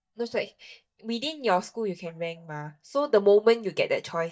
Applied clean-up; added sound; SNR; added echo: neural mask model DeepFilterNet 3.